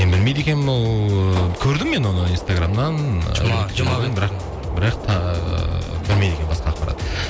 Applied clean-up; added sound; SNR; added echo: none; Gunshot, gunfire; 14 dB; none.